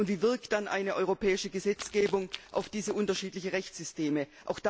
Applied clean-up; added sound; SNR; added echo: none; Run; 17 dB; none.